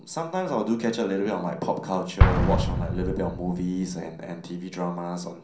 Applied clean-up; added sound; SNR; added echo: none; Explosion; 0 dB; reverberation time 0.6 s.